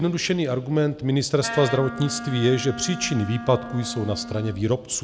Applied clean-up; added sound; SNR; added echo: none; Wind instrument, woodwind instrument; 11 dB; none.